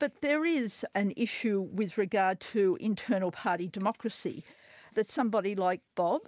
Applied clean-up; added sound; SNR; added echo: none; none; none; none.